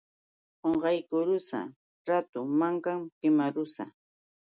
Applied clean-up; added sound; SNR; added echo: none; none; none; none.